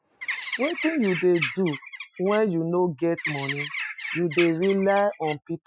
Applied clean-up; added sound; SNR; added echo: classical method Wiener filter.